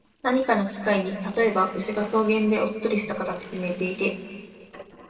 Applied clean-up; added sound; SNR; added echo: neural separator model SepFormer DNS4.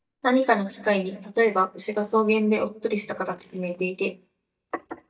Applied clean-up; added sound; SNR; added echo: neural mask model DeepFilterNet 3.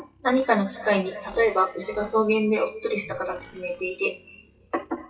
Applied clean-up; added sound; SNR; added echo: classical method WPE with log-MMSE.